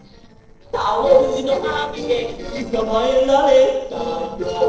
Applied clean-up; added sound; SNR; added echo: neural separator model SepFormer DNS4.